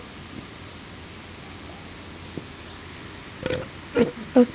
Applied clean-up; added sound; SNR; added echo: none; Burping, eructation; 3 dB; none.